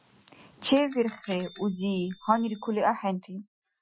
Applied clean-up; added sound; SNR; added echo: classical method Wiener filter.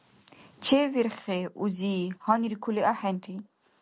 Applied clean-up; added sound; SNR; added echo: none; none; none; none.